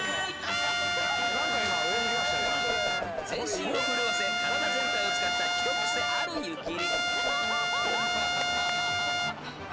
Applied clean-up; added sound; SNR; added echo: none; Trumpet; -4 dB; none.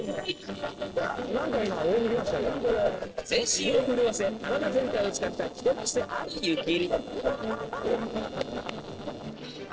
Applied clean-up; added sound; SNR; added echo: neural separator model SepFormer DNS4.